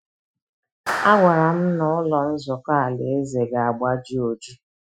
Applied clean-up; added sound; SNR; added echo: classical method Wiener filter.